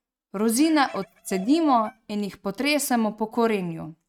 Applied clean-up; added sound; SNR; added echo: neural mask model RNNoise.